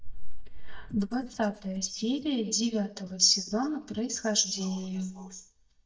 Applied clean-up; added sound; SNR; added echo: neural mask model DeepFilterNet 3.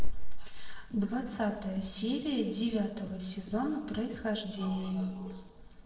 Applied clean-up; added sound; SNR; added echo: neural separator model SepFormer DNS4.